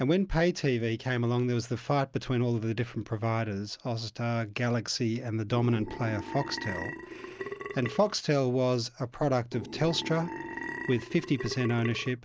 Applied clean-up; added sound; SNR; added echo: none; Burping, eructation; 10 dB; none.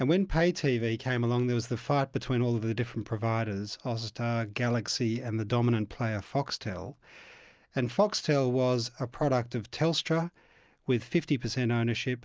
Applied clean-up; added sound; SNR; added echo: none; none; none; none.